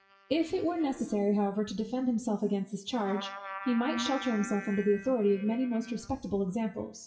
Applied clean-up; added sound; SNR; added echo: classical method WPE with log-MMSE.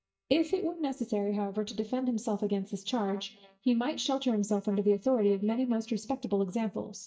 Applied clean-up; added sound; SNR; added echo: neural mask model DeepFilterNet 3.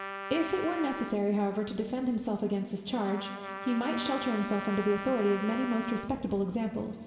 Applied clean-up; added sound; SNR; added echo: none; Trumpet; 10 dB; reverberation time 2.1 s.